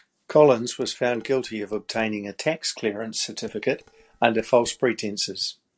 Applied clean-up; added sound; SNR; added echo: neural separator model SepFormer DNS4.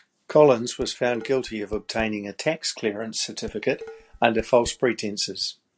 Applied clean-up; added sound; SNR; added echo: none; Dishes, pots, and pans; 19 dB; none.